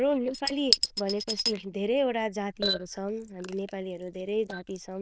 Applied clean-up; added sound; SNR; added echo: neural diffusion model UNIVERSE++.